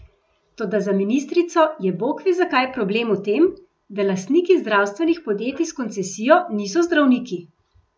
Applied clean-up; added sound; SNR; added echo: none; none; none; none.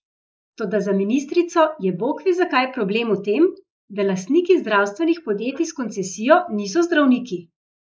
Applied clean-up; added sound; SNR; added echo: neural mask model Resemble Enhance denoiser.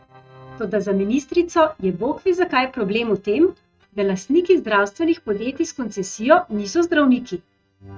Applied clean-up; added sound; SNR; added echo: neural mask model RNNoise.